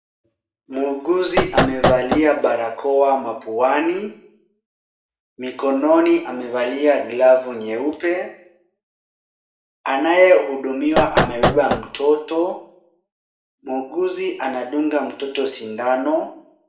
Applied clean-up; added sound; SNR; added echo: none; Knock; 0 dB; reverberation time 0.6 s.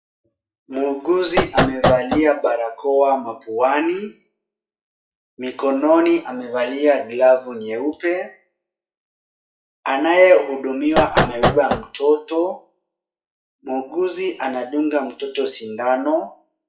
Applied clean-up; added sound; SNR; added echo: classical method WPE with log-MMSE.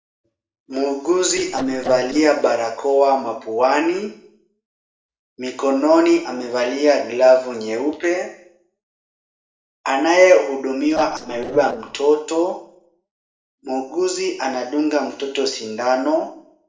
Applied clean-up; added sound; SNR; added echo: neural separator model SepFormer DNS4.